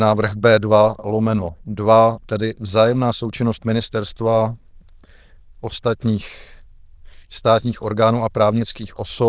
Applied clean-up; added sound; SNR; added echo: neural diffusion model UNIVERSE++.